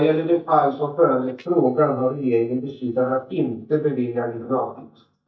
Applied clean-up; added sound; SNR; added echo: neural mask model DeepFilterNet 3.